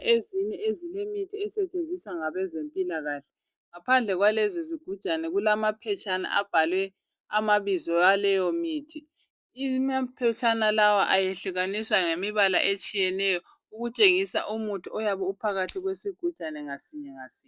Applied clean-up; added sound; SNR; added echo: neural separator model SepFormer DNS4.